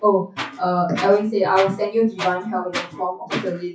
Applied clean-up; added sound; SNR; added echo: classical method WPE with log-MMSE.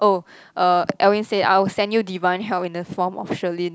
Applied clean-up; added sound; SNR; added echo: none; none; none; none.